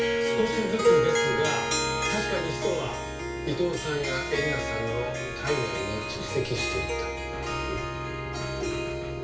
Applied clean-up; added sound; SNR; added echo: none; Harp; -2 dB; reverberation time 0.3 s.